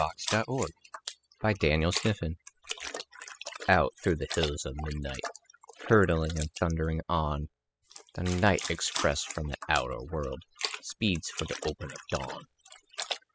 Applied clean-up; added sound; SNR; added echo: classical method spectral subtraction.